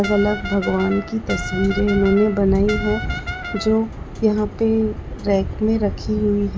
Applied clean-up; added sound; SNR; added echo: none; Brass instrument; 11 dB; none.